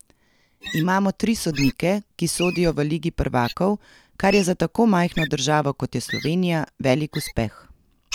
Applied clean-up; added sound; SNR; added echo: none; Wild animals; 14 dB; none.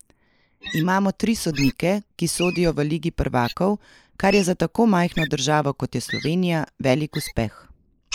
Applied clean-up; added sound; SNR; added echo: neural mask model Resemble Enhance denoiser.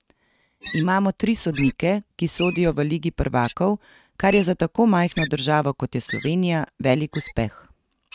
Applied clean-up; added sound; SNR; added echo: neural mask model RNNoise.